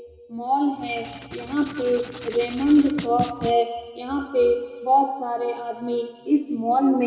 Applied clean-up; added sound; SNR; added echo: none; Writing; 14 dB; reverberation time 1.8 s.